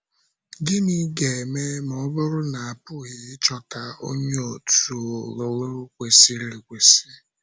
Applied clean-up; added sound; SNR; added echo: none; none; none; none.